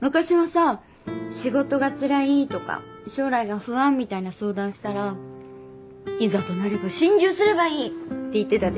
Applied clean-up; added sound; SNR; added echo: none; none; none; none.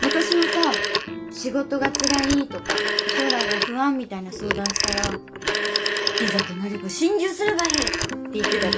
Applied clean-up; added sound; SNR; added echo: none; Telephone; 0 dB; reverberation time 0.2 s.